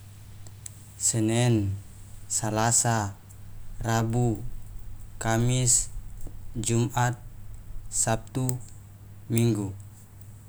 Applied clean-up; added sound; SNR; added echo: none; Rain; 12 dB; none.